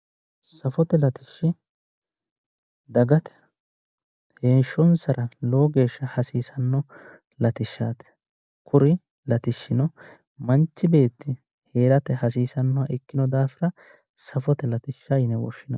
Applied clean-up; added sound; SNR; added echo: none; none; none; none.